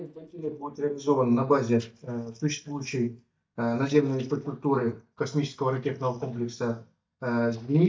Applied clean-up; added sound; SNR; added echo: neural mask model DeepFilterNet 3.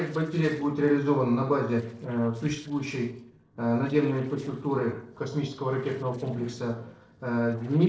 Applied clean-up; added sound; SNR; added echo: neural separator model SepFormer DNS4.